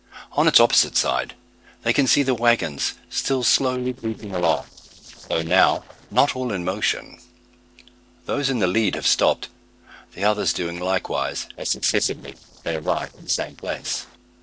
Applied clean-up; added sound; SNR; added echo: neural separator model SepFormer DNS4.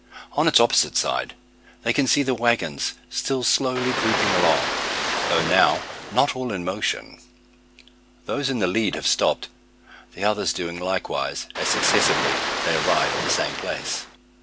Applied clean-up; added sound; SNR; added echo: none; Ocean; 1 dB; none.